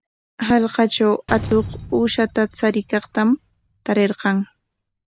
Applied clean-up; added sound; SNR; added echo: none; Slam; 16 dB; none.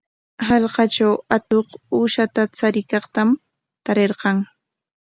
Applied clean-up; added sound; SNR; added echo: none; none; none; none.